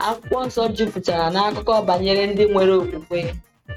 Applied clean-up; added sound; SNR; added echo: neural mask model RNNoise.